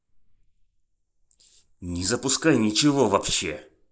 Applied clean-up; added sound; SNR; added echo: neural mask model Resemble Enhance denoiser.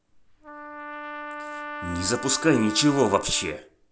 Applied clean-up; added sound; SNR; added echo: none; Trumpet; 11 dB; none.